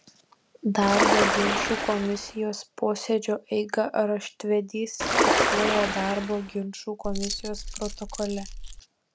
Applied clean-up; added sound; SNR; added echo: none; Keys jangling + Ocean; -2 dB; none.